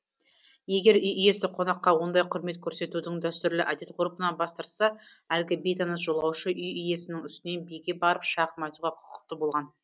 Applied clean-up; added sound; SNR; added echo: none; none; none; none.